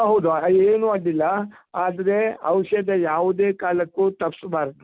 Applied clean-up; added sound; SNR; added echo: none; none; none; none.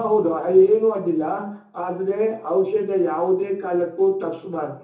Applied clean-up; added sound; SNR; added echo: none; none; none; reverberation time 0.7 s.